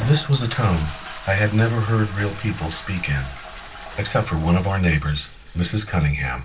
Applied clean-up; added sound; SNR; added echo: none; Toilet flush; 15 dB; reverberation time 0.2 s.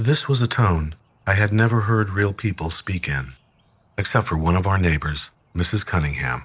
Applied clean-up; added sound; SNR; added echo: none; none; none; none.